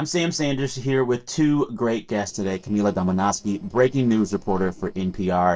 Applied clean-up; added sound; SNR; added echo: neural separator model SepFormer DNS4.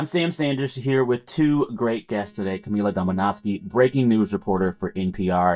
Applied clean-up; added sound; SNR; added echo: neural mask model DeepFilterNet 3.